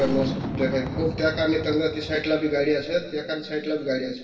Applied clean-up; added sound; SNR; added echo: none; Boom; 8 dB; reverberation time 1.0 s.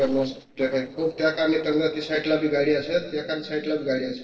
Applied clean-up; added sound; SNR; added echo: neural separator model SepFormer DNS4.